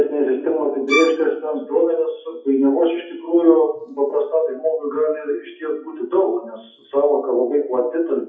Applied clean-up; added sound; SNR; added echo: classical method WPE with log-MMSE.